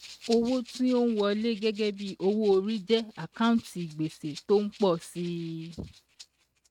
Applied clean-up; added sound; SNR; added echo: neural mask model RNNoise.